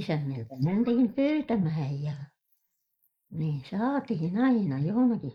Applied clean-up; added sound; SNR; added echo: neural mask model Resemble Enhance denoiser.